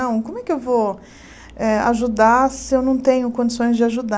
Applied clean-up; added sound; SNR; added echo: none; none; none; none.